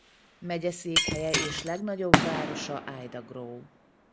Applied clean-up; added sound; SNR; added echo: none; Fireworks + Shatter; -4 dB; none.